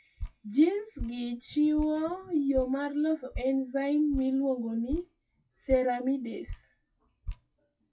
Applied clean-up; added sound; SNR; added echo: classical method WPE with log-MMSE.